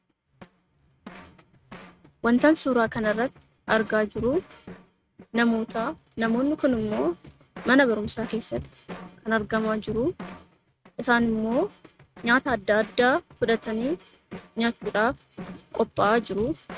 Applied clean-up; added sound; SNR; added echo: neural mask model RNNoise.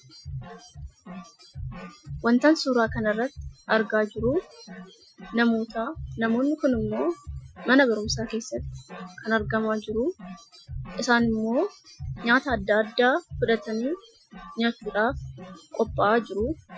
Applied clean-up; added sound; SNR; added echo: classical method Wiener filter.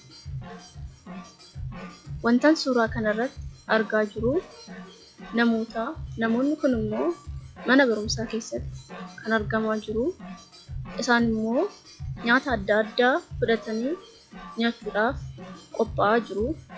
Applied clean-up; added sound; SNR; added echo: classical method log-MMSE.